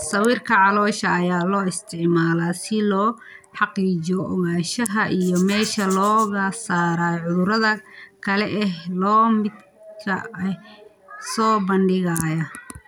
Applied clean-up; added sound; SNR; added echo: none; Rattle (instrument); 17 dB; none.